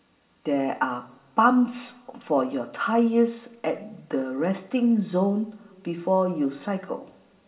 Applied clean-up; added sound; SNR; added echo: none; none; none; reverberation time 1.7 s.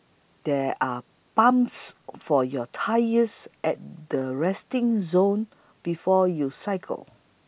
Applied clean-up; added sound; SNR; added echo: none; none; none; none.